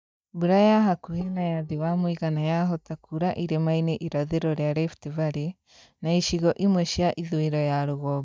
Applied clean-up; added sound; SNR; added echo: neural mask model DeepFilterNet 3.